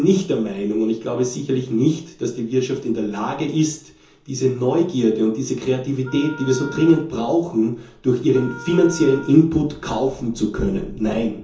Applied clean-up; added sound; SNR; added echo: none; Wind instrument, woodwind instrument; 18 dB; reverberation time 0.6 s.